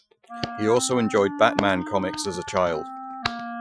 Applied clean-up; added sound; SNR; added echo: classical method Wiener filter.